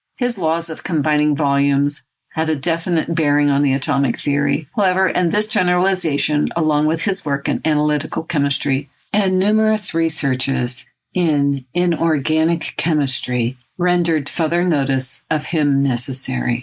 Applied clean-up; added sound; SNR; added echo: neural mask model Resemble Enhance denoiser.